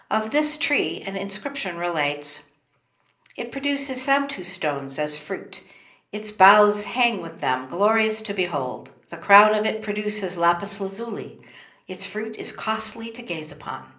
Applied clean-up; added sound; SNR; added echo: none; none; none; reverberation time 0.5 s.